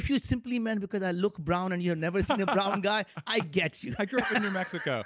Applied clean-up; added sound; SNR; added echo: none; none; none; none.